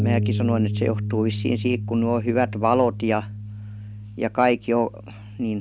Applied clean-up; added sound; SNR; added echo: none; Bass guitar; 5 dB; none.